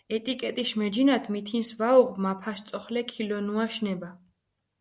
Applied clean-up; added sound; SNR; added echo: none; none; none; none.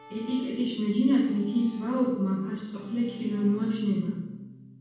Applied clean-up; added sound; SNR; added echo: none; Bowed string instrument; 16 dB; reverberation time 1.2 s.